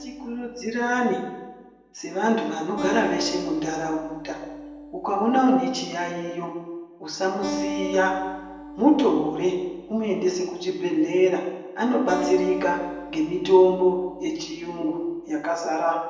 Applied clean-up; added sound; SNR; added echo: none; Acoustic guitar; 11 dB; reverberation time 0.9 s.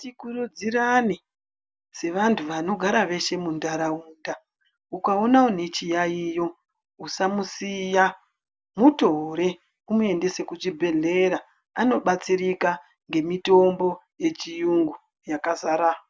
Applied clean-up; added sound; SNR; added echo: none; none; none; none.